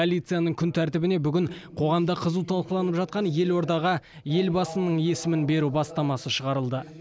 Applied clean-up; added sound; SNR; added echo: none; none; none; none.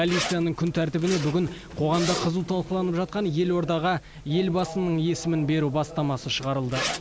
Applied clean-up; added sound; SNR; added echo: none; Zipper (clothing); 11 dB; none.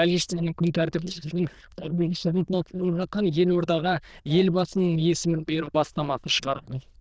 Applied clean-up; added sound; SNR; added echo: neural diffusion model UNIVERSE++.